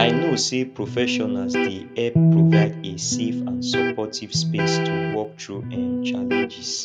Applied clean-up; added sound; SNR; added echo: none; Electric guitar; -5 dB; none.